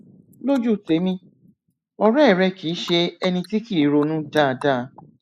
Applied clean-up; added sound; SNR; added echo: neural mask model Resemble Enhance denoiser.